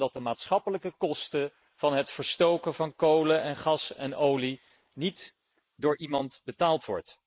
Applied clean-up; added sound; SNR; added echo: neural mask model Resemble Enhance denoiser.